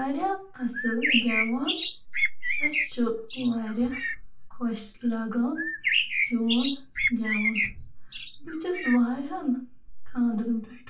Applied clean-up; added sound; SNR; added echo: none; Bird; 1 dB; reverberation time 0.3 s.